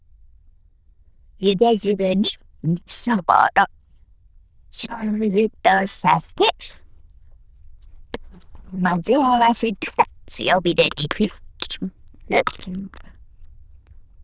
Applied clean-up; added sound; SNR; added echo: neural diffusion model UNIVERSE++.